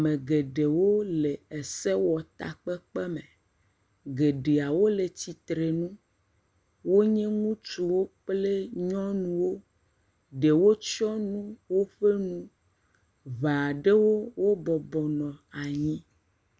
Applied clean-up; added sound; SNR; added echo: none; none; none; none.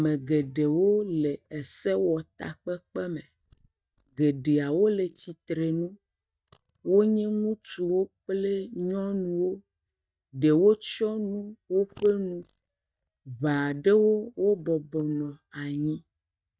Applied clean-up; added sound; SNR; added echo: neural mask model DeepFilterNet 3.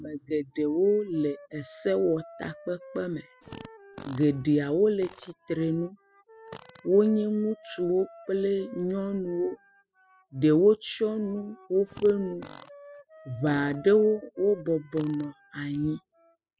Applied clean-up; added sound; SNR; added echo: classical method spectral subtraction.